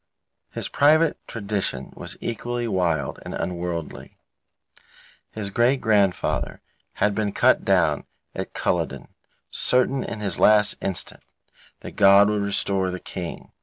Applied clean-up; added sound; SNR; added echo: none; none; none; none.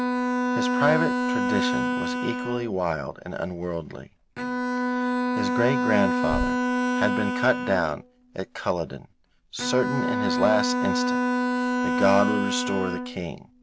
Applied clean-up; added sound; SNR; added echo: none; Bowed string instrument; -1 dB; none.